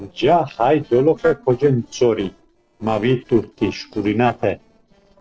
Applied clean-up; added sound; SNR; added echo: neural separator model SepFormer DNS4.